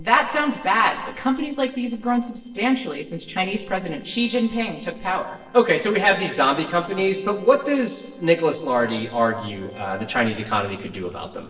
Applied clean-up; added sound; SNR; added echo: neural separator model SepFormer DNS4.